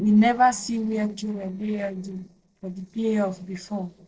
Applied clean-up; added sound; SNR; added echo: neural separator model SepFormer DNS4.